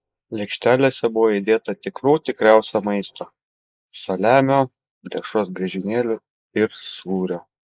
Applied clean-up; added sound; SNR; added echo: neural mask model Resemble Enhance denoiser.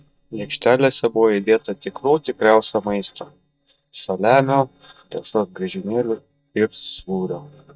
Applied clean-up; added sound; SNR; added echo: neural mask model DeepFilterNet 3.